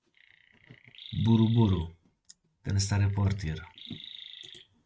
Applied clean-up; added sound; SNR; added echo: neural mask model RNNoise.